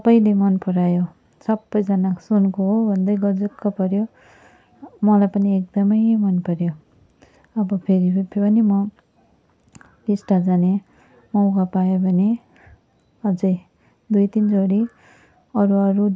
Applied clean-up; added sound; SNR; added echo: none; none; none; none.